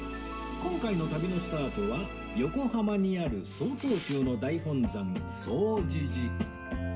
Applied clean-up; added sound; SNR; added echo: none; Camera; 17 dB; reverberation time 0.7 s.